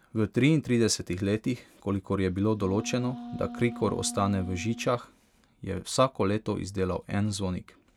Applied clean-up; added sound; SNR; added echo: none; Wind instrument, woodwind instrument; 13 dB; none.